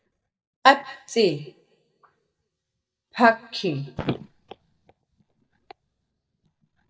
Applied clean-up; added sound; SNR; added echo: neural mask model DeepFilterNet 3.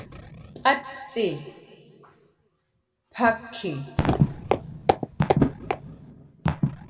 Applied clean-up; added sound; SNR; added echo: none; Walk, footsteps; 1 dB; reverberation time 2.0 s.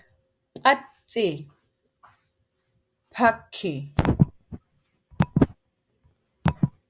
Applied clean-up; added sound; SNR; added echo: none; none; none; none.